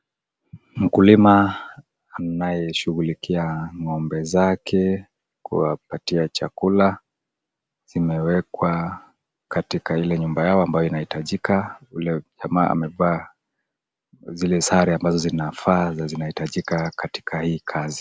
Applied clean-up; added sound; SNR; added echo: none; none; none; none.